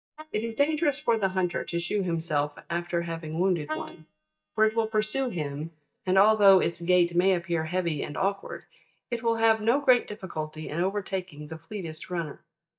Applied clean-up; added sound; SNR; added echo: neural mask model DeepFilterNet 3.